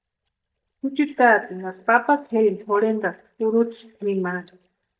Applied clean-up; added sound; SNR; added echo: neural mask model DeepFilterNet 3.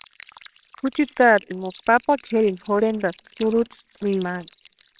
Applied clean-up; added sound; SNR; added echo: neural separator model SepFormer WHAMR!.